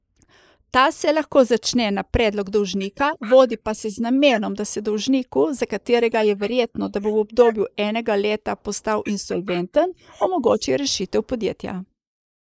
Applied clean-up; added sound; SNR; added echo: neural mask model Resemble Enhance denoiser.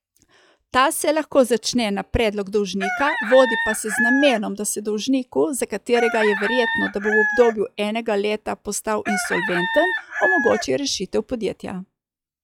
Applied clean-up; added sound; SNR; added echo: classical method log-MMSE.